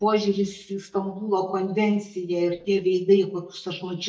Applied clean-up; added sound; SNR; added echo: neural mask model DeepFilterNet 3.